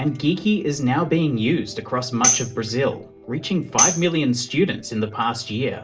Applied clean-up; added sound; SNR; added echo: none; Tambourine; 3 dB; reverberation time 0.3 s.